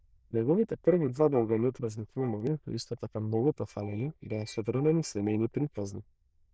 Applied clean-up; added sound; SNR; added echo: neural diffusion model UNIVERSE++.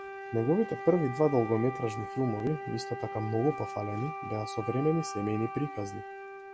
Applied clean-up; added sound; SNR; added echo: none; Wind instrument, woodwind instrument; 9 dB; none.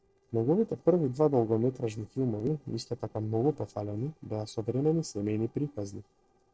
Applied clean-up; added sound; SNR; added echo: neural separator model SepFormer DNS4.